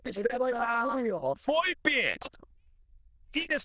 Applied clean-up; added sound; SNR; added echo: neural diffusion model UNIVERSE++.